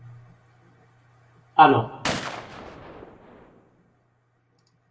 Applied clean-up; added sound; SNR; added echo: none; Gunshot, gunfire; 9 dB; reverberation time 1.0 s.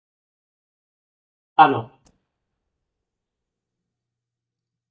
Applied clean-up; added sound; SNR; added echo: neural mask model DeepFilterNet 3.